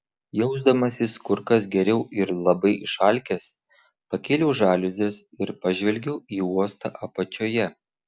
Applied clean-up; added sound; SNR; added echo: none; none; none; none.